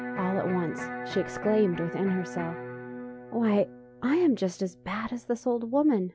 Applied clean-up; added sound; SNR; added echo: none; Electric guitar; 11 dB; none.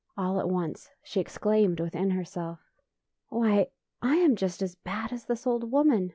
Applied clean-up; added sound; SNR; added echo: none; none; none; none.